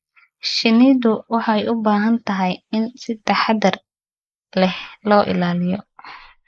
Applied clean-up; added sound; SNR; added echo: neural mask model Resemble Enhance denoiser.